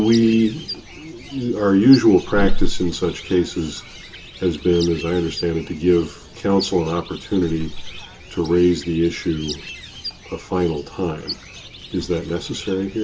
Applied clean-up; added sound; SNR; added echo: none; Bird; 17 dB; reverberation time 0.2 s.